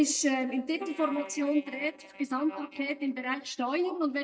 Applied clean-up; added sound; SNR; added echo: neural mask model DeepFilterNet 3.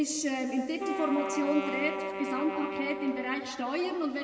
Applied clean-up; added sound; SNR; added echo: none; Wind instrument, woodwind instrument; 6 dB; reverberation time 1.8 s.